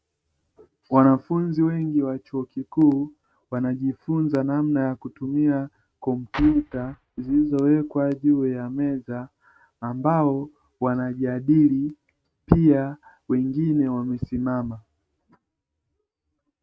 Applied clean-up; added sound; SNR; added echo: neural mask model RNNoise.